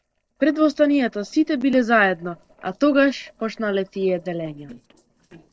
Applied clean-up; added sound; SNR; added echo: neural separator model SepFormer DNS4.